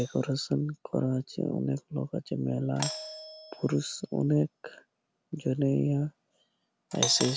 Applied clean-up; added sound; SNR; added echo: none; Doorbell; 11 dB; none.